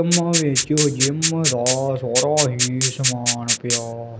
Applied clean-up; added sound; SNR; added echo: none; Rattle (instrument); 0 dB; none.